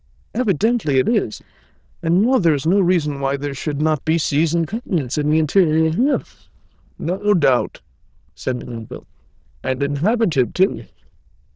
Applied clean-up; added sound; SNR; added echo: neural diffusion model UNIVERSE++.